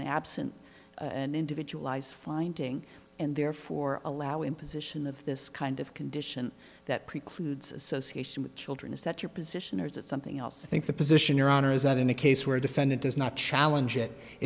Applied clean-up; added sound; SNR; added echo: none; none; none; none.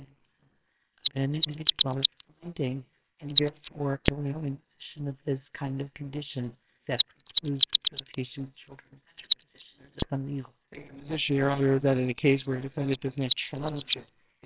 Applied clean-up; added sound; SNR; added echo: neural separator model SepFormer WHAMR!.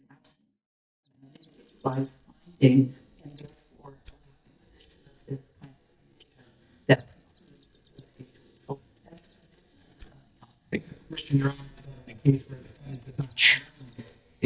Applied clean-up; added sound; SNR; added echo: neural mask model DeepFilterNet 3.